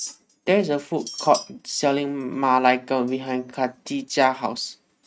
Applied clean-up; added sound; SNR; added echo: neural mask model RNNoise.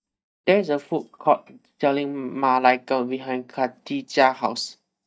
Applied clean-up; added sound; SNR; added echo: neural mask model DeepFilterNet 3.